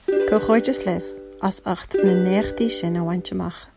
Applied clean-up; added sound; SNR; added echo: none; Plucked string instrument; 4 dB; none.